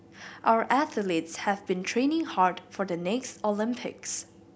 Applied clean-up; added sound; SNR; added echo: none; none; none; none.